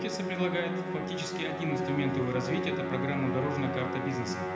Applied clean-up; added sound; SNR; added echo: none; Musical instrument; 0 dB; reverberation time 0.8 s.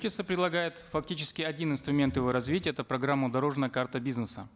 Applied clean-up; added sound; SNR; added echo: none; none; none; none.